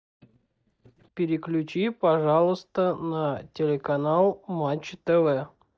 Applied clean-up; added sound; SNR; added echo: neural mask model DeepFilterNet 3.